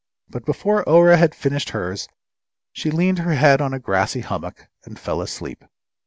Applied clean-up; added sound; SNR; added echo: none; none; none; none.